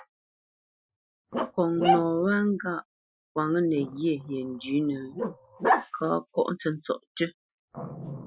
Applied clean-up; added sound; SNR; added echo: classical method Wiener filter.